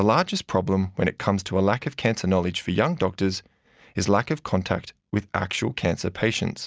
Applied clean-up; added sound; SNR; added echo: none; none; none; none.